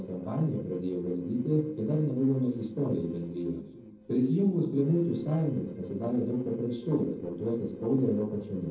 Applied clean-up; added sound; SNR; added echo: neural separator model SepFormer DNS4.